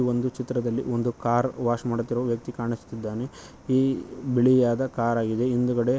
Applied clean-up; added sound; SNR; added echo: none; none; none; none.